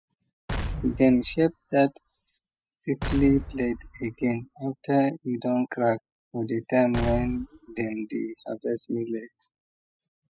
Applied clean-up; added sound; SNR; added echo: classical method spectral subtraction.